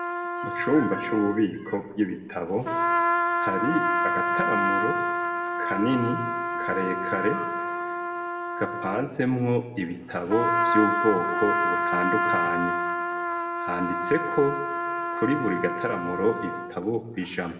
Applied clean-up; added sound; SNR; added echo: none; Trumpet; 0 dB; reverberation time 1.2 s.